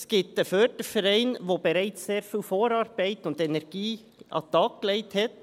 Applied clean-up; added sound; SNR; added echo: none; none; none; none.